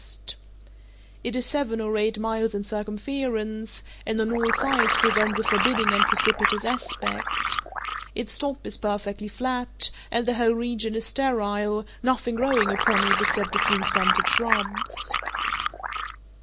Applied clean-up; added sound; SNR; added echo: none; Liquid; -3 dB; none.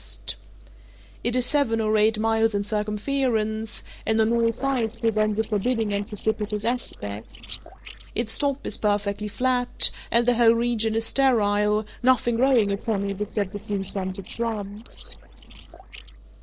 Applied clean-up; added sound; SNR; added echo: neural separator model SepFormer DNS4.